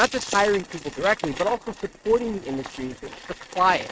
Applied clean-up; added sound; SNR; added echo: neural mask model RNNoise.